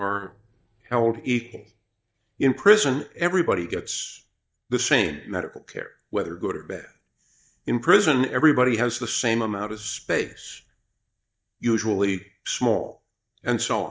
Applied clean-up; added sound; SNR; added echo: neural mask model DeepFilterNet 3.